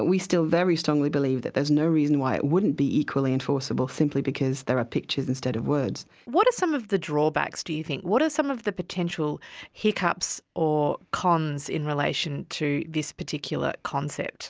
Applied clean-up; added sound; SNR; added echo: none; none; none; none.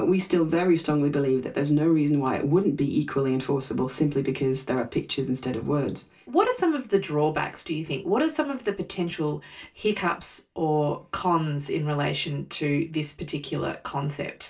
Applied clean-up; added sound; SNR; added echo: none; none; none; reverberation time 0.2 s.